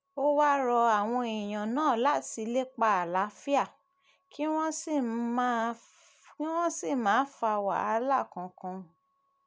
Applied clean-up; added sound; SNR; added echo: none; none; none; none.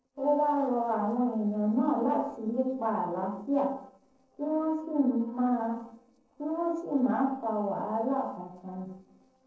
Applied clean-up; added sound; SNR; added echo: neural separator model SepFormer DNS4.